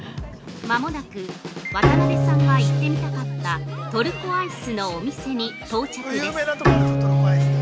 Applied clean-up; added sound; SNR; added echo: none; Bowed string instrument; -4 dB; none.